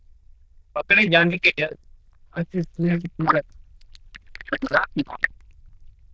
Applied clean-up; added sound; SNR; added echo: neural diffusion model UNIVERSE++.